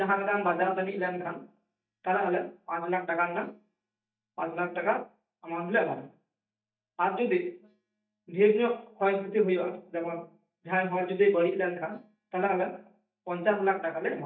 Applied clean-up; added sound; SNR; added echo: neural mask model DeepFilterNet 3.